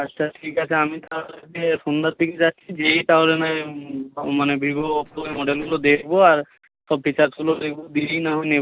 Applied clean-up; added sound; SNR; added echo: neural separator model SepFormer DNS4.